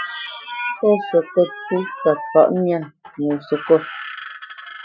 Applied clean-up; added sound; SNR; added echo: classical method Wiener filter.